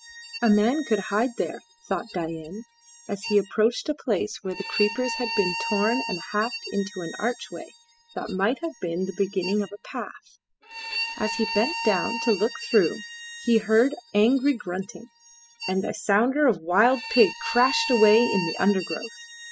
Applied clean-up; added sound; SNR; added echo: classical method spectral subtraction.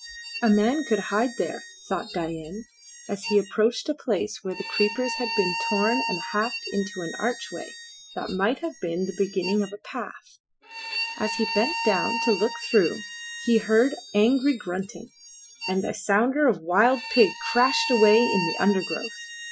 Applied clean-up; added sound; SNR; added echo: classical method Wiener filter.